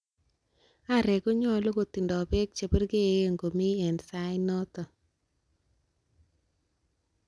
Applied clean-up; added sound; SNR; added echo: none; none; none; none.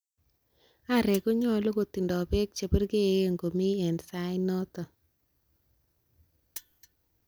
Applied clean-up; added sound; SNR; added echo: none; Mechanisms; 19 dB; none.